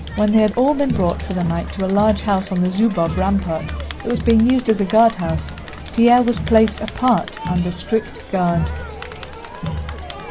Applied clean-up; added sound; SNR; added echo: none; Crowd; 9 dB; none.